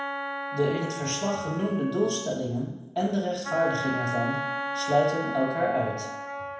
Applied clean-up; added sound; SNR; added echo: none; Wind instrument, woodwind instrument; 6 dB; reverberation time 0.8 s.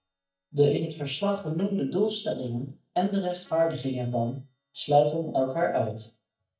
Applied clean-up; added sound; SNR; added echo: neural mask model DeepFilterNet 3.